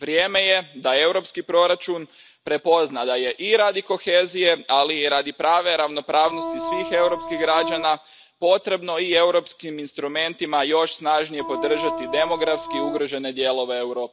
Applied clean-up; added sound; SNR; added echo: none; Organ; 6 dB; none.